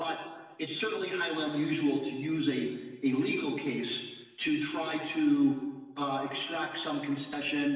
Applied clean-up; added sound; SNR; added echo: none; none; none; reverberation time 1.2 s.